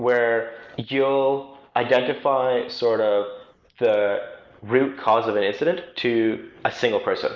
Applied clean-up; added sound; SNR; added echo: none; none; none; none.